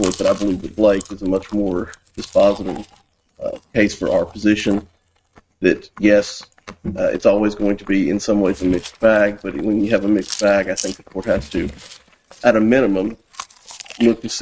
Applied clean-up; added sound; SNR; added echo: neural mask model RNNoise.